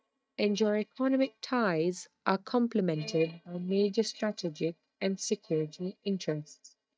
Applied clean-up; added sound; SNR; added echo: neural mask model DeepFilterNet 3.